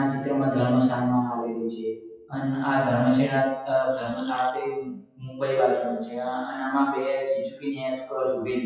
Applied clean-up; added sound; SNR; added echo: classical method WPE with log-MMSE.